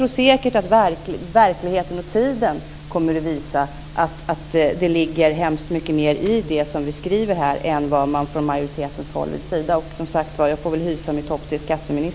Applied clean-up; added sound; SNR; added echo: none; none; none; none.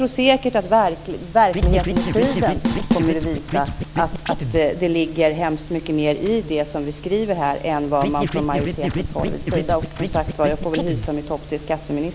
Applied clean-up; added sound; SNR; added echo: none; Drum kit + Scratching (performance technique); 2 dB; none.